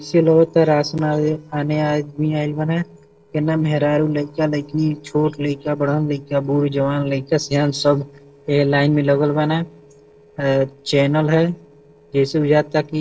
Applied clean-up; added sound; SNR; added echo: neural separator model SepFormer DNS4.